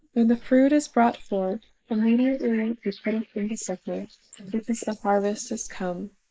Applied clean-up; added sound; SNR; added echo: neural mask model Resemble Enhance denoiser.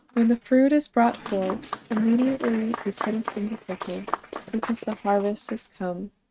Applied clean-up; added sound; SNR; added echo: neural mask model RNNoise.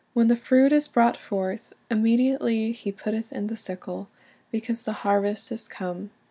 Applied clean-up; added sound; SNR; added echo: none; none; none; none.